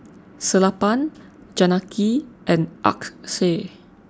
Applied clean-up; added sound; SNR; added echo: none; none; none; none.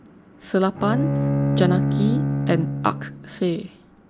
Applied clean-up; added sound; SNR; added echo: none; Bowed string instrument; -1 dB; none.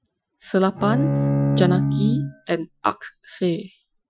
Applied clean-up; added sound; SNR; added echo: classical method Wiener filter.